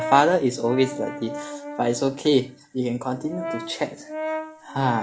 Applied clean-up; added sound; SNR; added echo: none; Brass instrument; 10 dB; none.